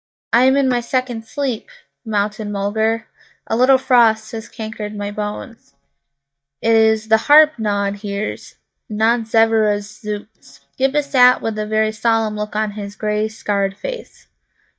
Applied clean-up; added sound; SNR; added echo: neural mask model DeepFilterNet 3.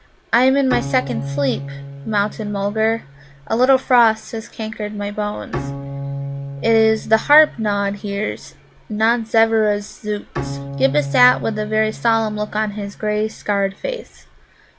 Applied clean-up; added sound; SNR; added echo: none; Bowed string instrument; 11 dB; none.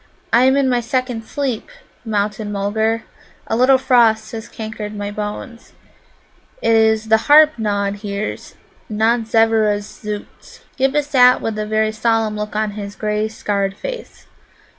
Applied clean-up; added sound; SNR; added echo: none; none; none; none.